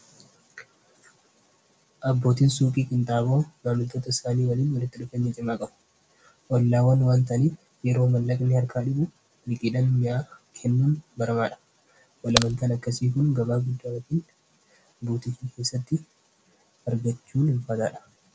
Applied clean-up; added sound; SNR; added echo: none; Crack; 1 dB; none.